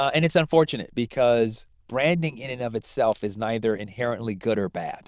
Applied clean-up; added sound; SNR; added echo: neural diffusion model UNIVERSE++.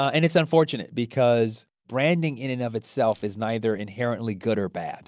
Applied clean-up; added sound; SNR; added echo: none; Rattle; 14 dB; none.